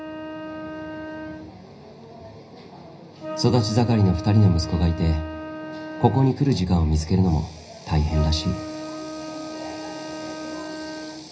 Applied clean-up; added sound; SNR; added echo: none; Wind instrument, woodwind instrument; 12 dB; reverberation time 0.4 s.